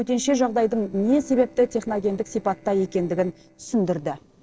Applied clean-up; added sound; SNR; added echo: neural separator model SepFormer DNS4.